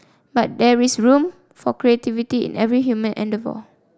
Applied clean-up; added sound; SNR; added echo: none; none; none; none.